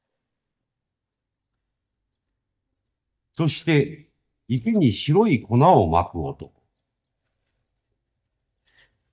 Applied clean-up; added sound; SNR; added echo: neural mask model DeepFilterNet 3.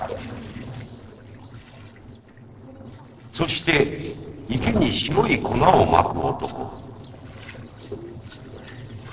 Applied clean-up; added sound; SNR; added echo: neural separator model SepFormer DNS4.